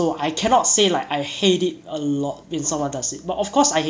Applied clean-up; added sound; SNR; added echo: none; none; none; none.